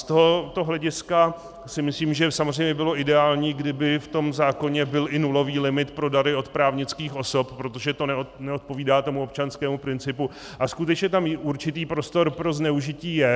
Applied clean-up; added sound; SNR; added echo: none; none; none; none.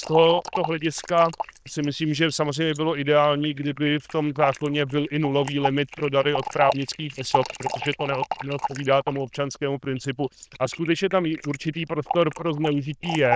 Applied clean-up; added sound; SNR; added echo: neural diffusion model UNIVERSE++.